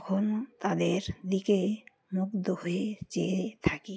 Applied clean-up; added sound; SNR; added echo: none; none; none; none.